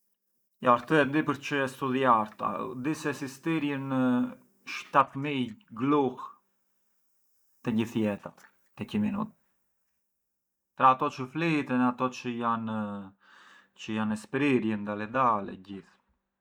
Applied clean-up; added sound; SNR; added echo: neural mask model DeepFilterNet 3.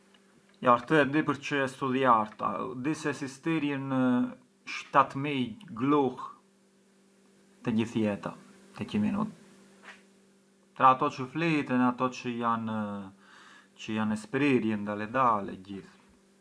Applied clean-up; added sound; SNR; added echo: none; none; none; none.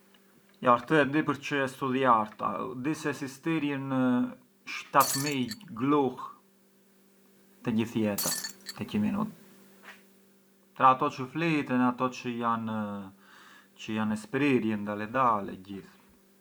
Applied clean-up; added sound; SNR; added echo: none; Shatter; 6 dB; none.